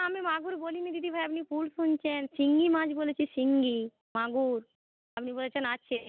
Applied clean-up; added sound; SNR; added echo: none; none; none; none.